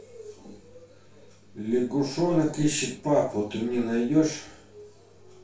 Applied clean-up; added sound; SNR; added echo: none; none; none; reverberation time 0.3 s.